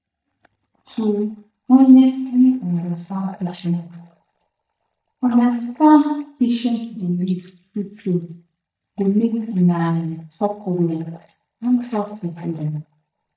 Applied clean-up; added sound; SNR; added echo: neural mask model DeepFilterNet 3.